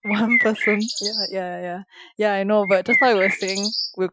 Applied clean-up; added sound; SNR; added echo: classical method Wiener filter.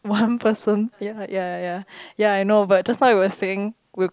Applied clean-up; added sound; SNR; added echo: none; none; none; none.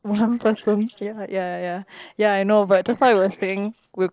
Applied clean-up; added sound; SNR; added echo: neural separator model SepFormer DNS4.